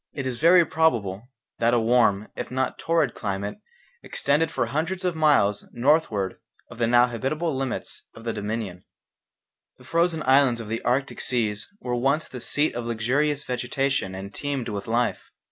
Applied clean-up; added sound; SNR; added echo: none; none; none; none.